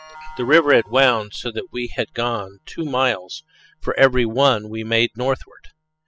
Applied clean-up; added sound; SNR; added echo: classical method spectral subtraction.